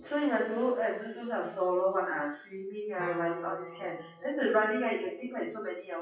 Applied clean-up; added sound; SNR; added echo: classical method WPE with log-MMSE.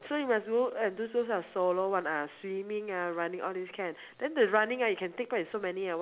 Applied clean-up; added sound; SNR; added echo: none; none; none; none.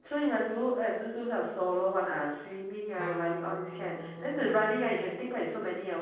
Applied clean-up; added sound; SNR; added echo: neural separator model SepFormer DNS4.